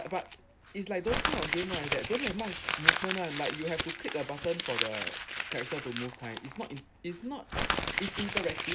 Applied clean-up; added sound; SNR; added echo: none; Crumpling, crinkling; -2 dB; none.